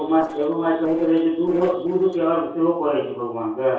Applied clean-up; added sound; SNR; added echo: neural separator model SepFormer DNS4.